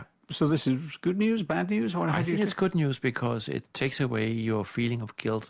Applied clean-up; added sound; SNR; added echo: none; none; none; none.